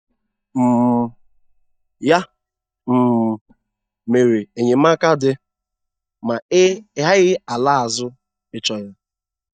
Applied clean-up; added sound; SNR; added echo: neural mask model DeepFilterNet 3.